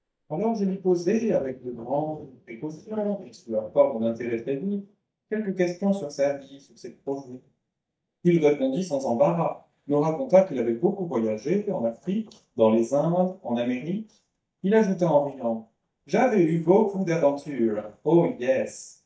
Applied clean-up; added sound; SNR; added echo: neural mask model DeepFilterNet 3.